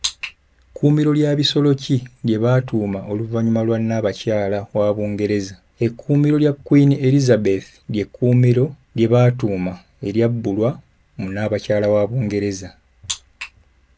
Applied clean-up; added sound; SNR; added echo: none; none; none; none.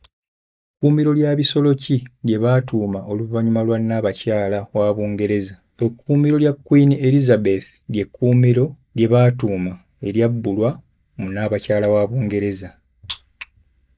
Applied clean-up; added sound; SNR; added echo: neural mask model DeepFilterNet 3.